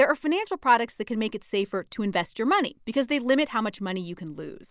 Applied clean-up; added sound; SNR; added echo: none; none; none; none.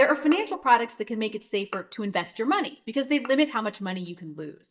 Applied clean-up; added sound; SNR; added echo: neural mask model DeepFilterNet 3.